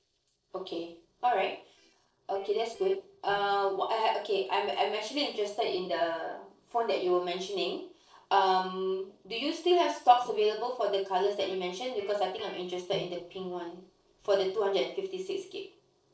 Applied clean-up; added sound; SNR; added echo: neural separator model SepFormer DNS4.